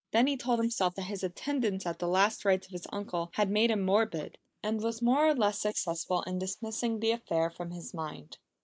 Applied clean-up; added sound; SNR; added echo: neural mask model Resemble Enhance denoiser.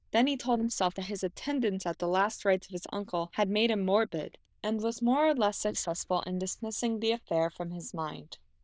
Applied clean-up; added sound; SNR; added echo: neural diffusion model UNIVERSE++.